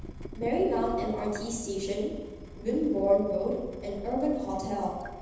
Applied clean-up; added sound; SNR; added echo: none; Drip / Water tap, faucet; 13 dB; reverberation time 1.1 s.